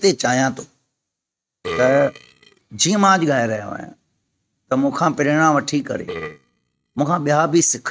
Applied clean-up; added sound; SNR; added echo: neural mask model RNNoise.